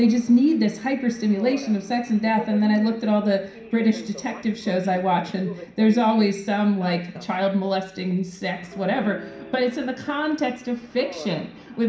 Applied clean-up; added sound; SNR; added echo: none; Subway, metro, underground; 18 dB; reverberation time 0.5 s.